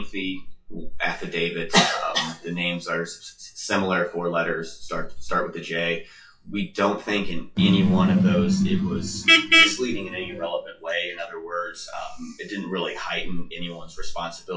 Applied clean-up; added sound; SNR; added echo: classical method WPE with log-MMSE.